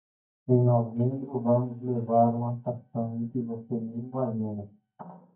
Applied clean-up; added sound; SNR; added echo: neural mask model DeepFilterNet 3.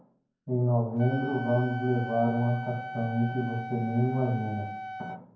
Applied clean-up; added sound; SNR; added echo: none; Wind instrument, woodwind instrument; 10 dB; reverberation time 0.9 s.